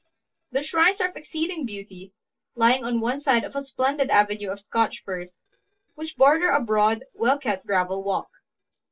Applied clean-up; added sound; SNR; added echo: neural separator model SepFormer DNS4.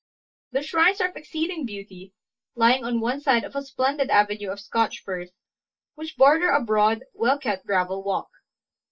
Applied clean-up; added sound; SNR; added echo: neural mask model DeepFilterNet 3.